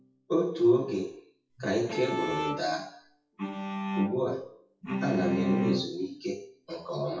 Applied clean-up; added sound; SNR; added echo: classical method WPE with log-MMSE.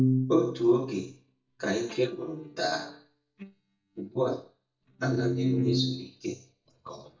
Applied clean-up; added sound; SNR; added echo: neural mask model DeepFilterNet 3.